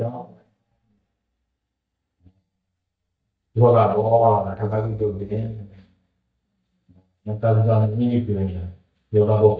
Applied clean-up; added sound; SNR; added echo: neural mask model DeepFilterNet 3.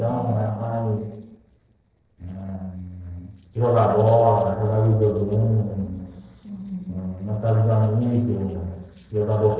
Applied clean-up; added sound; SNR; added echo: neural separator model SepFormer DNS4.